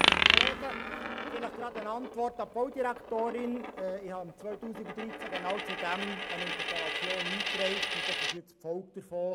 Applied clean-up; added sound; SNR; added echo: none; Coin (dropping); -4 dB; none.